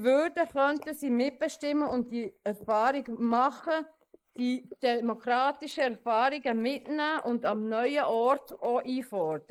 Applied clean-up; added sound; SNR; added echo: neural mask model Resemble Enhance denoiser.